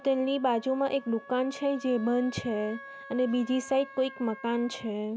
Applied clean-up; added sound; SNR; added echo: none; Wind instrument, woodwind instrument; 18 dB; none.